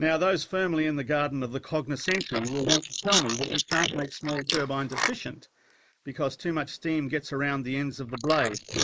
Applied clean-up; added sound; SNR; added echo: neural mask model Resemble Enhance denoiser.